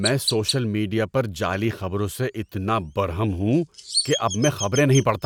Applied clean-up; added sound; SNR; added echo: none; Chirp, tweet; 10 dB; none.